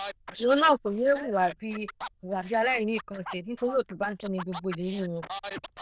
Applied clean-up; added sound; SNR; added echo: neural diffusion model UNIVERSE++.